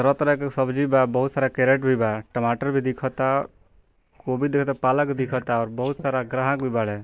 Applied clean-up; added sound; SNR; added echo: neural mask model Resemble Enhance denoiser.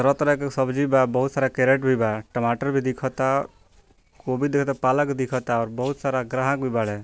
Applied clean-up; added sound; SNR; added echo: none; none; none; none.